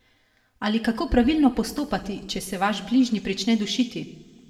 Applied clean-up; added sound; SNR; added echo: none; none; none; reverberation time 1.3 s.